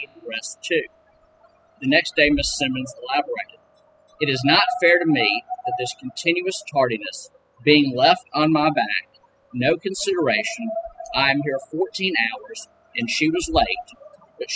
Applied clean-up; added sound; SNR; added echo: classical method spectral subtraction.